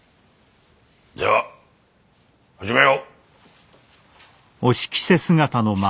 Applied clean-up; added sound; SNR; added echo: none; none; none; none.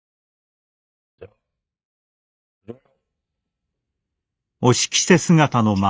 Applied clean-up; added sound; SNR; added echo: neural mask model DeepFilterNet 3.